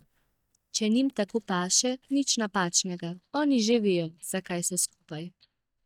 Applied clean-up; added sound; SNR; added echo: neural mask model DeepFilterNet 3.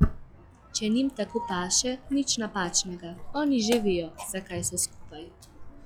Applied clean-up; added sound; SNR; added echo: classical method log-MMSE.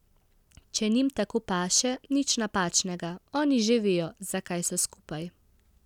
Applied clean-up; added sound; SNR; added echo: none; none; none; none.